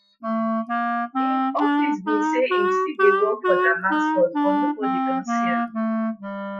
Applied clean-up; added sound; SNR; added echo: classical method Wiener filter.